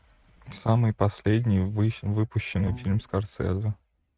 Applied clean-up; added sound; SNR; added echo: neural mask model RNNoise.